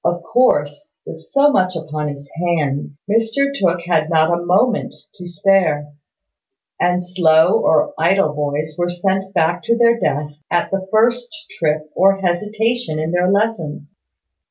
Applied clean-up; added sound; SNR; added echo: none; none; none; none.